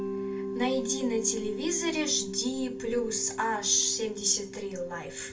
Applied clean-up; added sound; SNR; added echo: none; Mallet percussion; 7 dB; reverberation time 0.2 s.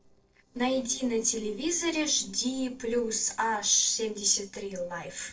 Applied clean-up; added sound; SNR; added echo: neural separator model SepFormer DNS4.